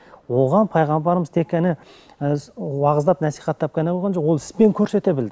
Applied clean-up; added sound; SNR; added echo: none; none; none; none.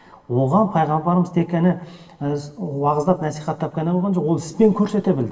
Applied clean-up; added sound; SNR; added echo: none; none; none; reverberation time 0.9 s.